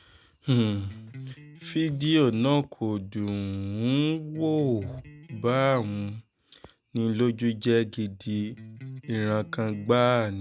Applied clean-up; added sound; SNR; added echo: none; Electric guitar; 17 dB; none.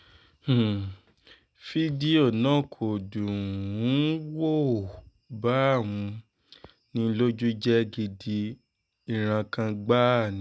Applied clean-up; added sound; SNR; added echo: none; none; none; none.